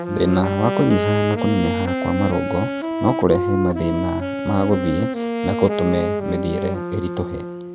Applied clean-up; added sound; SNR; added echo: none; Wind instrument, woodwind instrument; 2 dB; none.